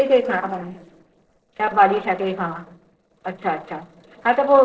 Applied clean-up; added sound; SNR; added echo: neural separator model SepFormer DNS4.